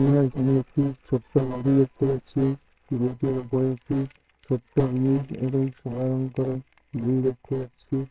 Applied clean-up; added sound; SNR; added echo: neural separator model SepFormer WHAMR!.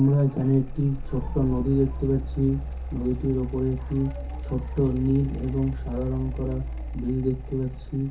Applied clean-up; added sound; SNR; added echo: none; Mechanical fan; 7 dB; reverberation time 0.3 s.